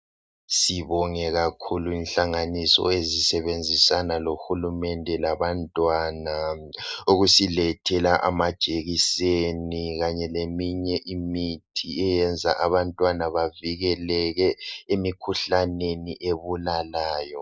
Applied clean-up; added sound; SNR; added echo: none; none; none; none.